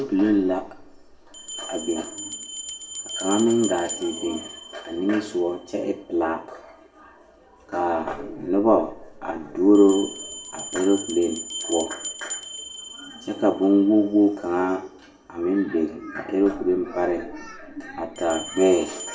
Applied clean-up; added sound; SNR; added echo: none; Bell; 14 dB; reverberation time 0.3 s.